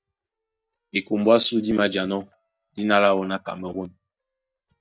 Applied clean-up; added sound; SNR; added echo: neural mask model DeepFilterNet 3.